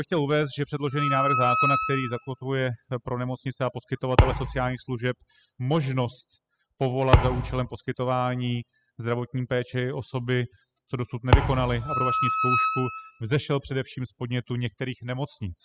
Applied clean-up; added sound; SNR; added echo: classical method spectral subtraction.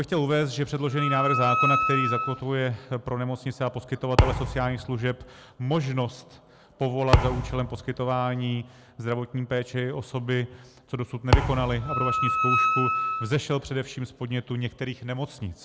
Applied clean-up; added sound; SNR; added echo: none; Wind instrument, woodwind instrument + Thump, thud; -1 dB; none.